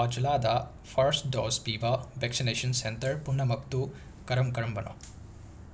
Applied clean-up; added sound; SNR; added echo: none; none; none; none.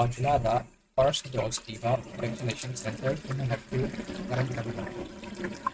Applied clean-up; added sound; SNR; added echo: neural mask model RNNoise.